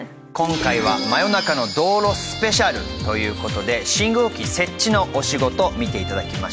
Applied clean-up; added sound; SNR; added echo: none; none; none; none.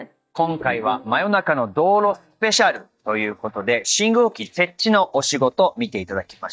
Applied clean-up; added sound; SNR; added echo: neural mask model DeepFilterNet 3.